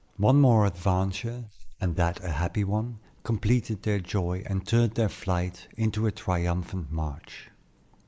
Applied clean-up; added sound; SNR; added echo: neural mask model Resemble Enhance denoiser.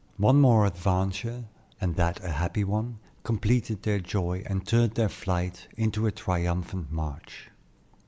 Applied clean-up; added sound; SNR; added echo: none; none; none; none.